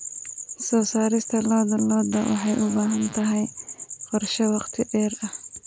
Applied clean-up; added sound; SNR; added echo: none; Fart; 19 dB; none.